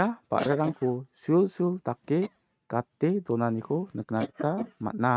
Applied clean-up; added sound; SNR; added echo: neural mask model RNNoise.